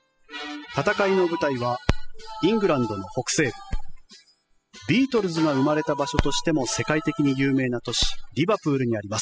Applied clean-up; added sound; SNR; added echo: classical method spectral subtraction.